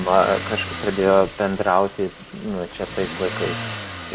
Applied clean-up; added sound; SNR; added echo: none; Motor vehicle (road); 9 dB; none.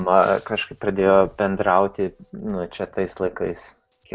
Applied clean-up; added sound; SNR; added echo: none; none; none; none.